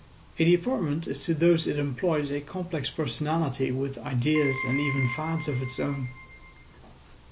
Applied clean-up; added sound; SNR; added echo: none; Keyboard (musical); 9 dB; none.